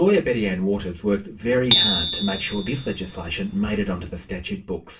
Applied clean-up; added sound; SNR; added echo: none; Bicycle bell; 2 dB; reverberation time 0.2 s.